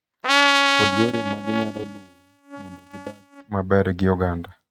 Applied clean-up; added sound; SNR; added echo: neural mask model RNNoise.